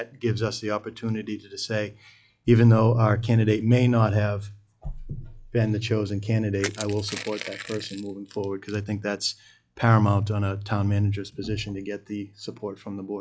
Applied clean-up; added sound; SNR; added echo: classical method log-MMSE.